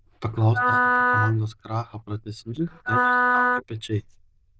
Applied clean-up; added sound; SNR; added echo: neural diffusion model UNIVERSE++.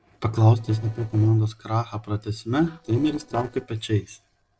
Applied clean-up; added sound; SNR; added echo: neural separator model SepFormer DNS4.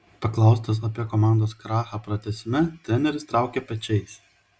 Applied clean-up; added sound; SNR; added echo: none; none; none; none.